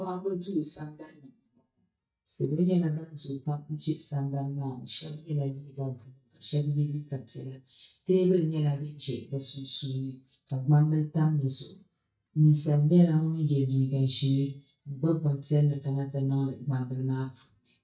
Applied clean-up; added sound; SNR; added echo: neural mask model DeepFilterNet 3.